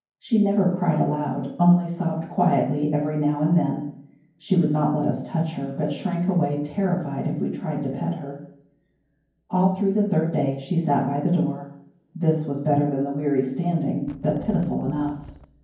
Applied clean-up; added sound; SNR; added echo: none; Wind; 19 dB; reverberation time 0.9 s.